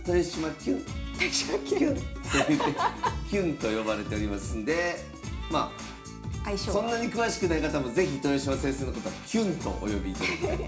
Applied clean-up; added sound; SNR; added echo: none; none; none; reverberation time 0.4 s.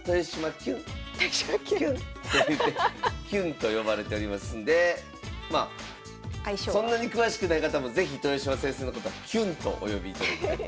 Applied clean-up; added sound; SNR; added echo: none; none; none; none.